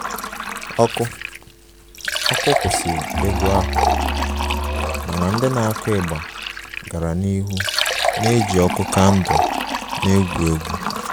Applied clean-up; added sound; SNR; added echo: none; Musical instrument + Fill (with liquid); 1 dB; none.